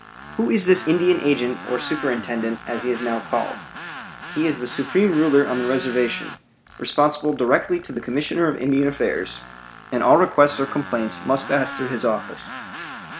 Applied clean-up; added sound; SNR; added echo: none; Tools; 14 dB; none.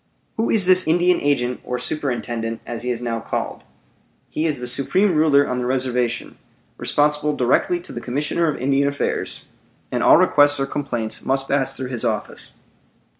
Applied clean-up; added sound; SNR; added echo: none; none; none; none.